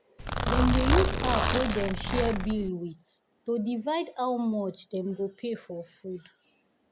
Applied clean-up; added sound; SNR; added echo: none; Zipper (clothing); -4 dB; none.